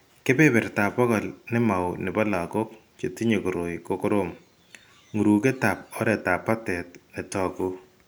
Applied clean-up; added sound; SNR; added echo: none; none; none; none.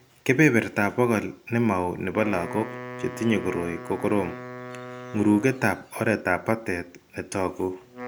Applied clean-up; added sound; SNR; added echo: none; Wind instrument, woodwind instrument; 15 dB; none.